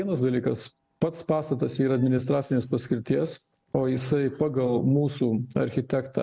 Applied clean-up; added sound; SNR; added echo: none; none; none; none.